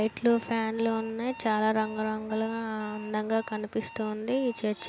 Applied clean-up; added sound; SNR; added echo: none; Alarm; 19 dB; none.